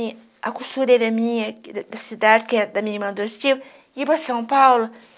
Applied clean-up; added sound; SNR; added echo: none; none; none; none.